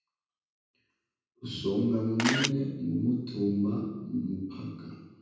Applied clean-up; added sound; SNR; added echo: none; Camera; -2 dB; reverberation time 1.1 s.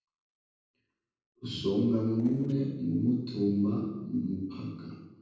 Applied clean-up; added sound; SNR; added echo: neural separator model SepFormer DNS4.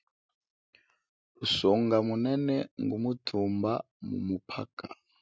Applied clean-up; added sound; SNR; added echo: none; none; none; none.